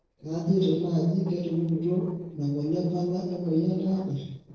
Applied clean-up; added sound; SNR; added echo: neural separator model SepFormer DNS4.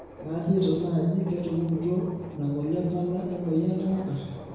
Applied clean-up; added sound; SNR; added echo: none; Subway, metro, underground; 16 dB; reverberation time 1.0 s.